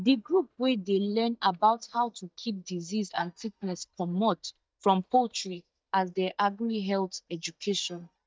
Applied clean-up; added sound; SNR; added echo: neural mask model DeepFilterNet 3.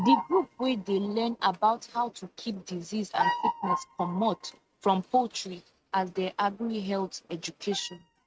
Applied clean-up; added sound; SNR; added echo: neural mask model RNNoise.